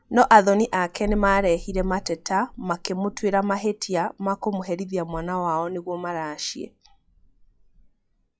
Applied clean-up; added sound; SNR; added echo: classical method log-MMSE.